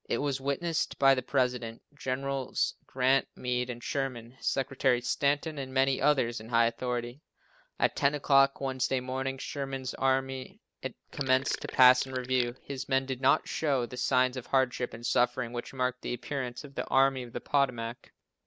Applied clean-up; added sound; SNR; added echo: none; Sink (filling or washing); 11 dB; none.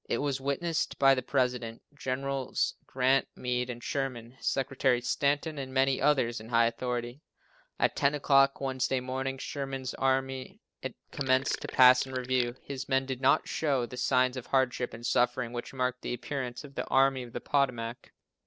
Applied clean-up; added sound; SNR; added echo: neural separator model SepFormer DNS4.